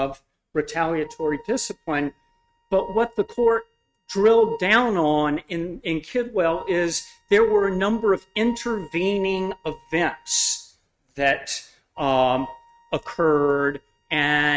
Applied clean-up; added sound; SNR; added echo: neural mask model RNNoise.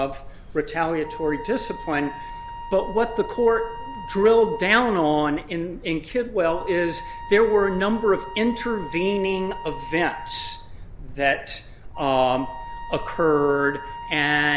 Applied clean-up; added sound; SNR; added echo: none; Wind instrument, woodwind instrument; 14 dB; none.